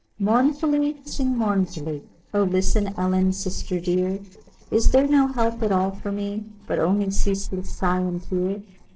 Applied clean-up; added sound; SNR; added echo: neural separator model SepFormer DNS4.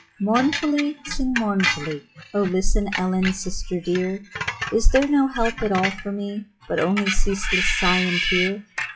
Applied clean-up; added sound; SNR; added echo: classical method WPE with log-MMSE.